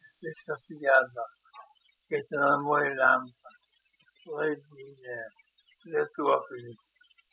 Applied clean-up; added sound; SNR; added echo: classical method spectral subtraction.